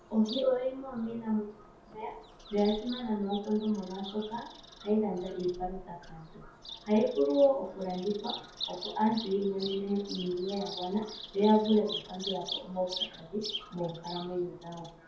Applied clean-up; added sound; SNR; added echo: none; Bird vocalization, bird call, bird song; 13 dB; reverberation time 0.6 s.